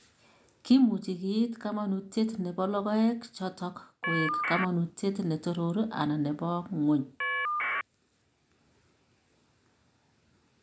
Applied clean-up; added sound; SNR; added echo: none; Telephone; -1 dB; none.